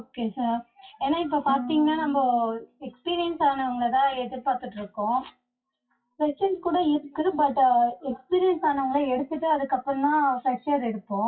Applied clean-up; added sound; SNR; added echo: classical method WPE with log-MMSE.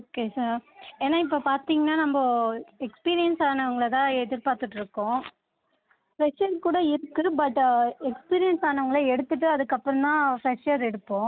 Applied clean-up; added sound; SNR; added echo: none; none; none; none.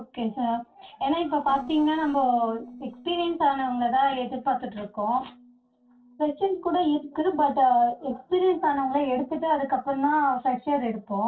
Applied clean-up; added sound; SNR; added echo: neural separator model SepFormer DNS4.